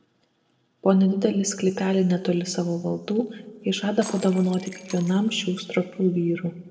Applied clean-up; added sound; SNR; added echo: neural separator model SepFormer DNS4.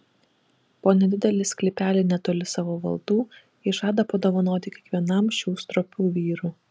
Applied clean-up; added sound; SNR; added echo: none; none; none; none.